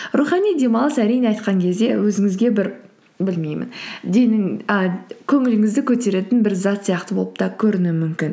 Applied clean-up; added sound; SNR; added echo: none; none; none; none.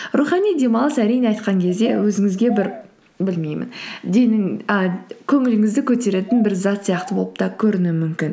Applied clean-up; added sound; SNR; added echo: none; Bird vocalization, bird call, bird song; 19 dB; none.